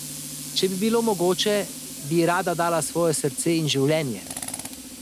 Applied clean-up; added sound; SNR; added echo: none; Tools; 11 dB; none.